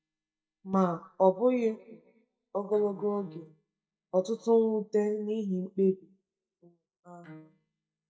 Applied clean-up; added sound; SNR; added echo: neural mask model DeepFilterNet 3.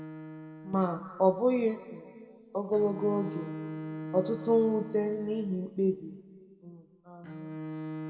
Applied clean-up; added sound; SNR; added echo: none; Bowed string instrument; 11 dB; reverberation time 1.8 s.